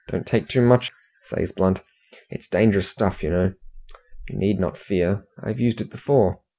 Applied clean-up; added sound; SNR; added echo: none; none; none; none.